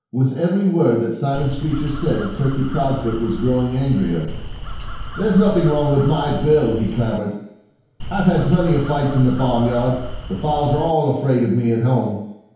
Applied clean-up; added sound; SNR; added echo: none; Crow; 9 dB; reverberation time 1.0 s.